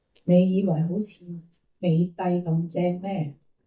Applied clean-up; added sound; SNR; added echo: neural mask model DeepFilterNet 3.